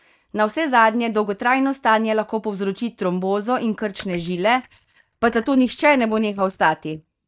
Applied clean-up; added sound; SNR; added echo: neural mask model DeepFilterNet 3.